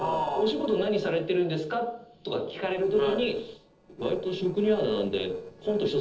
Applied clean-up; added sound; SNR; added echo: neural separator model SepFormer DNS4.